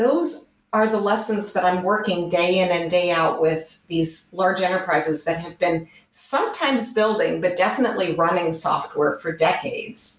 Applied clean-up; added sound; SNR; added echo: none; none; none; none.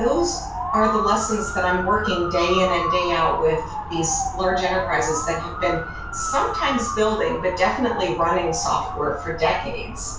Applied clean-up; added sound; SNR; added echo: none; Motor vehicle (road) / Siren; 5 dB; reverberation time 0.3 s.